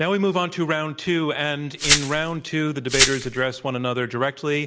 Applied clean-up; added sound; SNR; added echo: none; Glass; 0 dB; none.